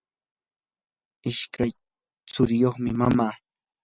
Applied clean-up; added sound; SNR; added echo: none; none; none; none.